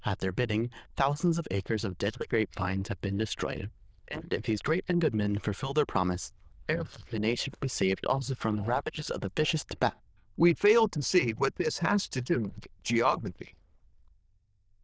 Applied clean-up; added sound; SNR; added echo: neural diffusion model UNIVERSE++.